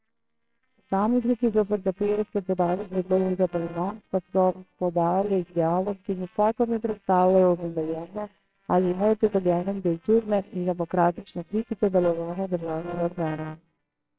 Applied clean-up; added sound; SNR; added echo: neural separator model SepFormer WHAMR!.